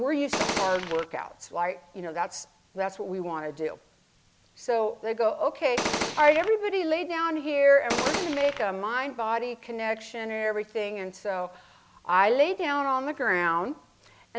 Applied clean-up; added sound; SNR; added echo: none; Gunshot, gunfire; 3 dB; none.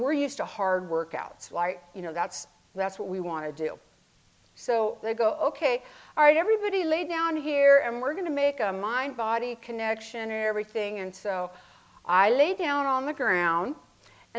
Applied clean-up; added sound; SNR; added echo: none; none; none; none.